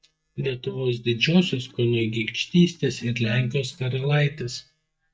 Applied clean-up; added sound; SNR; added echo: neural mask model DeepFilterNet 3.